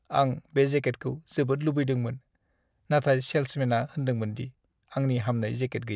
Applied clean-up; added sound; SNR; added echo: none; none; none; none.